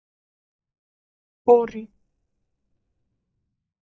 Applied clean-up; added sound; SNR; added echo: neural mask model DeepFilterNet 3.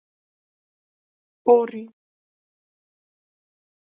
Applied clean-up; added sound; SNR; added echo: none; none; none; none.